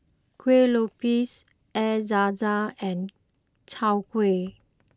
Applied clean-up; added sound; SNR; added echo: none; none; none; none.